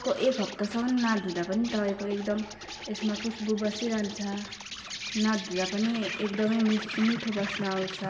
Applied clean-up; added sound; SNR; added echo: none; Insect; 10 dB; reverberation time 0.8 s.